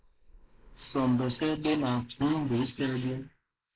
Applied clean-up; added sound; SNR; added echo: neural mask model Resemble Enhance denoiser.